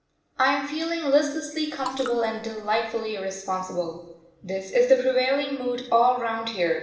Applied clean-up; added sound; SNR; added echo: neural separator model SepFormer DNS4.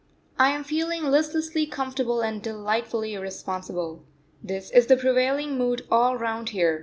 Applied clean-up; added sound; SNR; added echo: none; none; none; none.